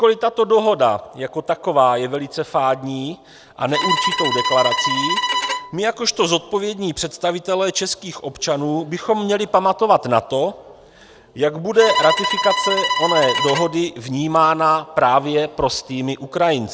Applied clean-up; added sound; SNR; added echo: none; Bowed string instrument; 3 dB; none.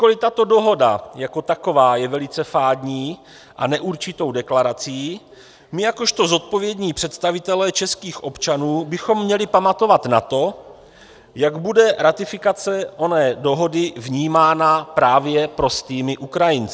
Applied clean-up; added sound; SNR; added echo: none; none; none; none.